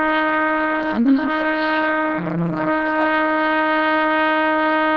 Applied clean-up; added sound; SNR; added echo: neural diffusion model UNIVERSE++.